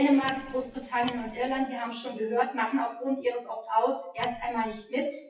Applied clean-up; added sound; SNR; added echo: classical method WPE with log-MMSE.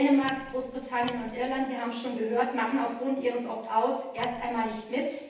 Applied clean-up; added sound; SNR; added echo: none; Wood; 17 dB; reverberation time 0.9 s.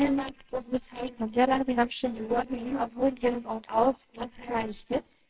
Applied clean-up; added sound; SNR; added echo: neural separator model SepFormer WHAMR!.